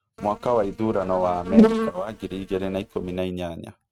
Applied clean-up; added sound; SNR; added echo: neural mask model RNNoise.